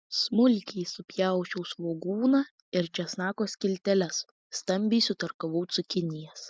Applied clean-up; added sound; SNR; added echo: none; none; none; none.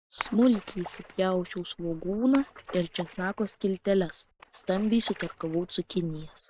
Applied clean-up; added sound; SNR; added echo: neural mask model RNNoise.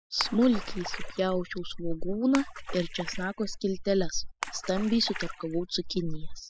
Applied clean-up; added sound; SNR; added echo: classical method spectral subtraction.